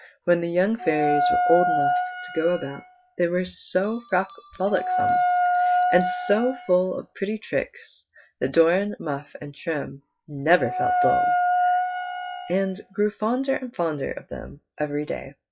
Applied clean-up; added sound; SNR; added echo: classical method log-MMSE.